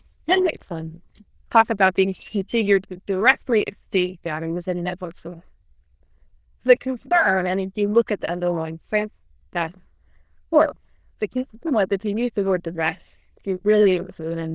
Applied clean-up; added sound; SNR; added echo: neural diffusion model UNIVERSE++.